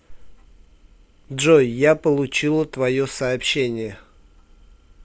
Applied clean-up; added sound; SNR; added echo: none; none; none; none.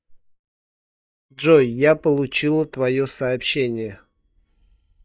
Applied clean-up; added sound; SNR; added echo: neural mask model DeepFilterNet 3.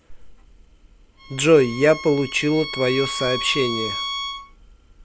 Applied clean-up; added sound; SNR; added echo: none; Bowed string instrument; 8 dB; none.